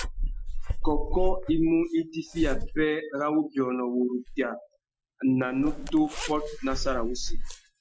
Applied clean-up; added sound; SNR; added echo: classical method Wiener filter.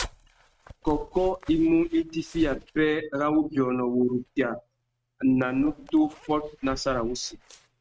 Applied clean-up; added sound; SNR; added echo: neural mask model RNNoise.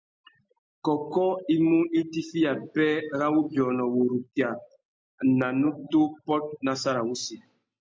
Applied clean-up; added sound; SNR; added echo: none; none; none; none.